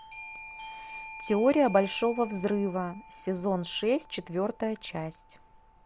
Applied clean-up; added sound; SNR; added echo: none; Doorbell; 17 dB; none.